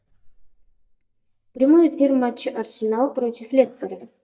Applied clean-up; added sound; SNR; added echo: neural mask model DeepFilterNet 3.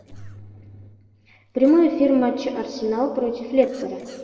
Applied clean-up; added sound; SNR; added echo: neural separator model SepFormer DNS4.